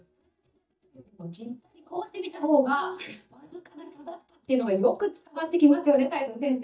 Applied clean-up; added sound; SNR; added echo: neural mask model DeepFilterNet 3.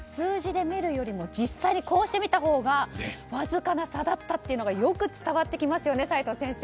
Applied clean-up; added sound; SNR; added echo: none; none; none; none.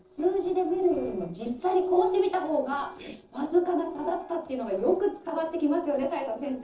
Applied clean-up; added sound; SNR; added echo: neural separator model SepFormer DNS4.